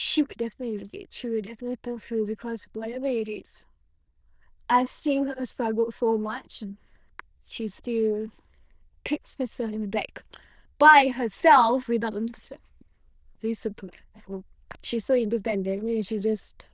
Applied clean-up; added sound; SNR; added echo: neural diffusion model UNIVERSE++.